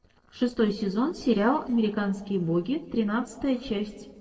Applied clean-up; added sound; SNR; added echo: neural separator model SepFormer DNS4.